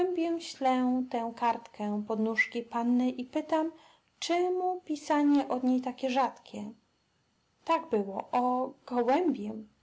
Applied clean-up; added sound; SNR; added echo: none; none; none; none.